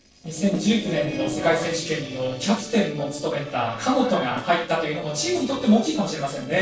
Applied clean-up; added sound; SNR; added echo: neural separator model SepFormer DNS4.